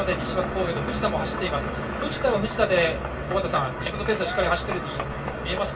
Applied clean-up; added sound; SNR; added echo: none; none; none; reverberation time 0.1 s.